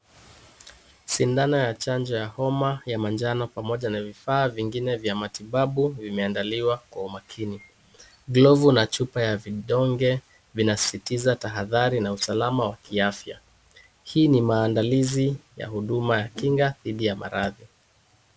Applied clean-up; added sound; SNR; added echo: none; none; none; none.